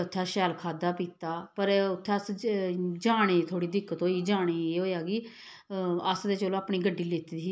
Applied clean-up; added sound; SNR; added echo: none; none; none; none.